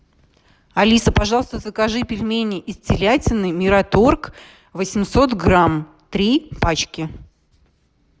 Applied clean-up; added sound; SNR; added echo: none; none; none; none.